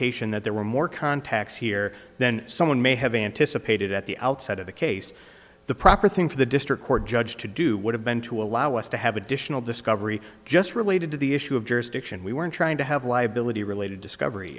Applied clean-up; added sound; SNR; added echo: none; none; none; none.